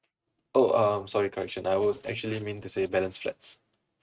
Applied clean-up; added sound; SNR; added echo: neural mask model RNNoise.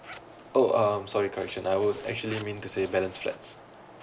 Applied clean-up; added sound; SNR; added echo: none; Zipper (clothing) + Zipper (clothing); 20 dB; none.